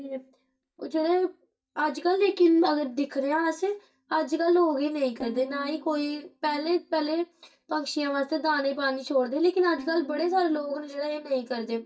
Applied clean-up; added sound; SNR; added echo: neural mask model DeepFilterNet 3.